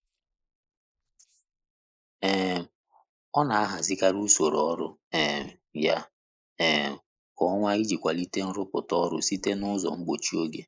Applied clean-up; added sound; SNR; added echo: neural mask model Resemble Enhance denoiser.